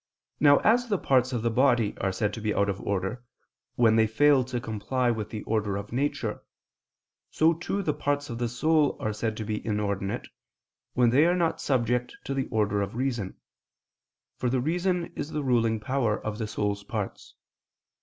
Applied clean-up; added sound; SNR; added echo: none; none; none; none.